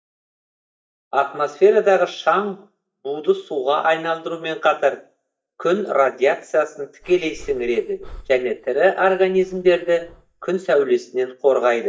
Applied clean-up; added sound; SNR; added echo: neural mask model DeepFilterNet 3.